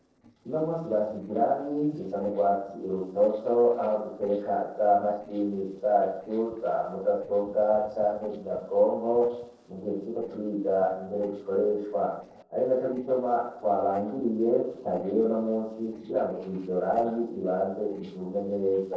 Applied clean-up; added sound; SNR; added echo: neural separator model SepFormer DNS4.